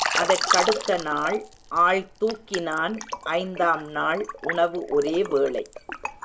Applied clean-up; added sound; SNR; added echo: none; Liquid; 6 dB; none.